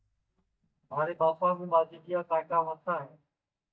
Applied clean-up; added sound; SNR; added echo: neural mask model DeepFilterNet 3.